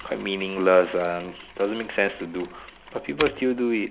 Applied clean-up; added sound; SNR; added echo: none; Mechanisms; 16 dB; none.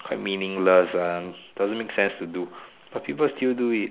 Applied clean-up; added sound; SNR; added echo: none; none; none; none.